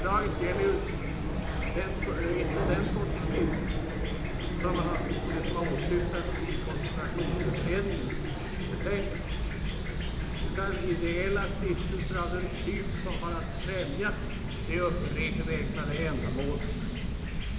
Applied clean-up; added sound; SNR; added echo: none; Chirp, tweet / Fowl; -4 dB; reverberation time 0.8 s.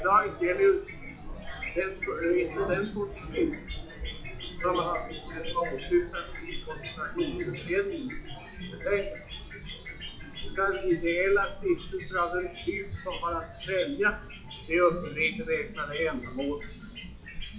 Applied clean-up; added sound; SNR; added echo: classical method WPE with log-MMSE.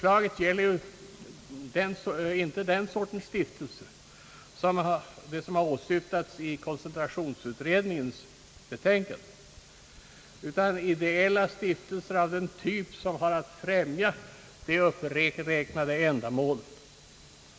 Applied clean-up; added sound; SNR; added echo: none; none; none; none.